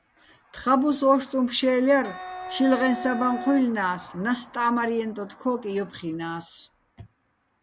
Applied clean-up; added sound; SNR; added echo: none; Wind instrument, woodwind instrument; 10 dB; none.